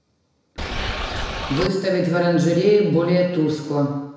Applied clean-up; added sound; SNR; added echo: none; Boat, Water vehicle; 5 dB; reverberation time 1.0 s.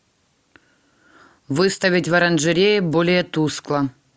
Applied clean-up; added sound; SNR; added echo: none; none; none; none.